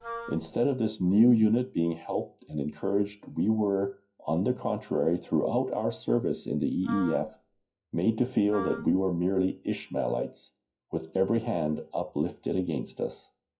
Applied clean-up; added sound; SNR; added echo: classical method WPE with log-MMSE.